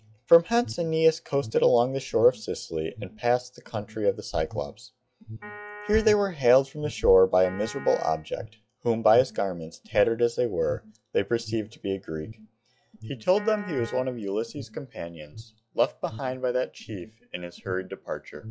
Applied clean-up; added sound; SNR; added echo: classical method log-MMSE.